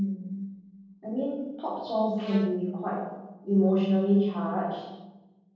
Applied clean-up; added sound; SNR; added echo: neural separator model SepFormer DNS4.